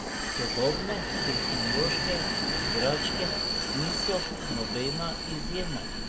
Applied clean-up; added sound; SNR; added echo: none; Vehicle; -4 dB; none.